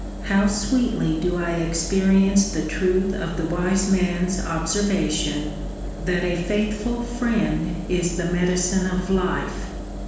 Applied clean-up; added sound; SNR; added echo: none; Engine; 8 dB; reverberation time 1.1 s.